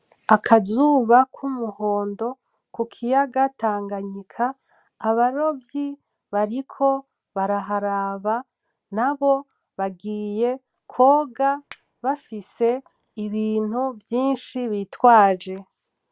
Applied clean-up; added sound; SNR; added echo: none; Chink, clink; 20 dB; none.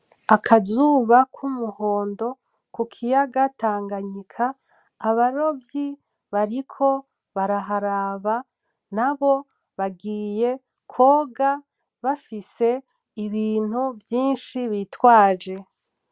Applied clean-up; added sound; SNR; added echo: none; none; none; none.